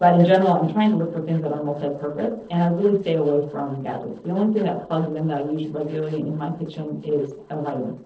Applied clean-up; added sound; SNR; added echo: neural separator model SepFormer DNS4.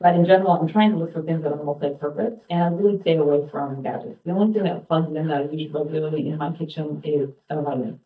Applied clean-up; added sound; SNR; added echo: neural mask model DeepFilterNet 3.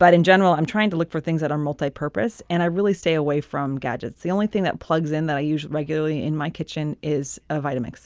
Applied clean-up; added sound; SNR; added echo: none; none; none; none.